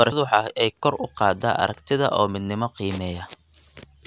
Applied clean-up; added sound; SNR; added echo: none; none; none; none.